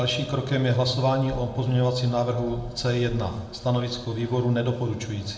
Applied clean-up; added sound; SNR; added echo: none; none; none; reverberation time 0.8 s.